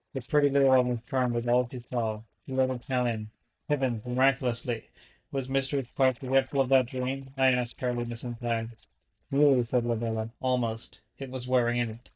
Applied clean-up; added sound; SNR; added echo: neural mask model DeepFilterNet 3.